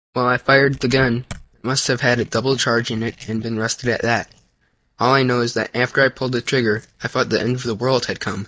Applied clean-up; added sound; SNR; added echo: neural mask model DeepFilterNet 3.